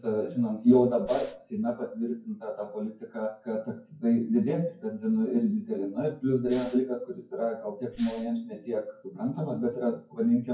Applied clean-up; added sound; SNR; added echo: classical method WPE with log-MMSE.